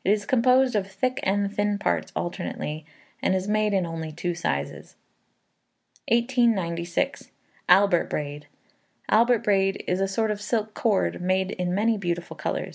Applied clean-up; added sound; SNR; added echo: none; none; none; none.